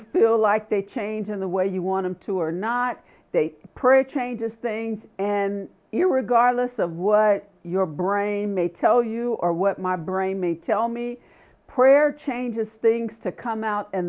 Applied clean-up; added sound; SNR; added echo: none; none; none; none.